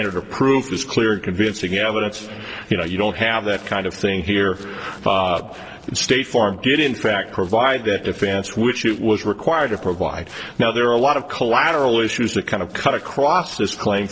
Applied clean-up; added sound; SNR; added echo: neural separator model SepFormer DNS4.